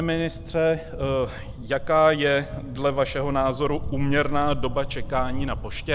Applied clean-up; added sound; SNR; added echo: none; Thunder; 6 dB; none.